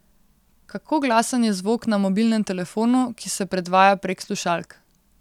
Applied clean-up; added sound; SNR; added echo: none; none; none; none.